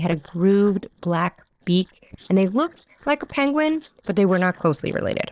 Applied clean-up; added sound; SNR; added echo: neural separator model SepFormer DNS4.